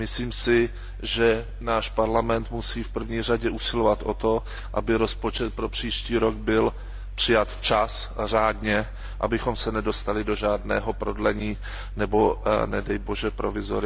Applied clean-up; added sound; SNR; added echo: none; Mechanical fan; 9 dB; none.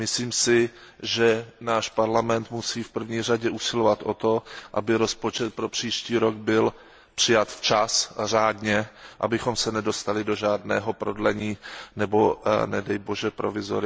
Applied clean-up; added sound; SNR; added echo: none; none; none; none.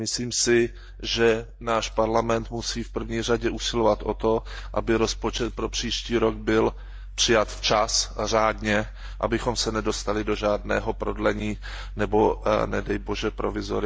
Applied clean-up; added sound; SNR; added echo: neural mask model DeepFilterNet 3.